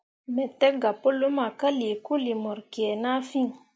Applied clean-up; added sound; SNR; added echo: none; none; none; none.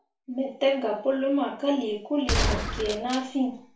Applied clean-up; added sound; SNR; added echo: none; Gunshot, gunfire; 1 dB; reverberation time 0.3 s.